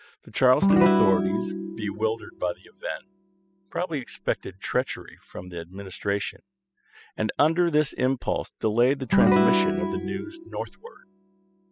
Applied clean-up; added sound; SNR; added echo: classical method spectral subtraction.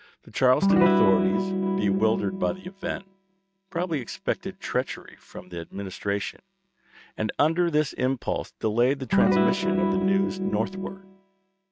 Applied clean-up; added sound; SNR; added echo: neural mask model RNNoise.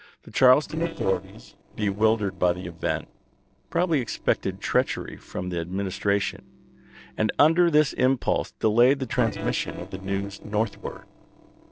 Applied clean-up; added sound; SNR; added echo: neural separator model SepFormer DNS4.